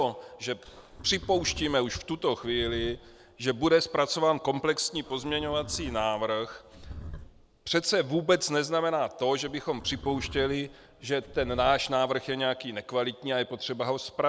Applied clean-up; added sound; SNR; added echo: none; Livestock, farm animals, working animals; 15 dB; none.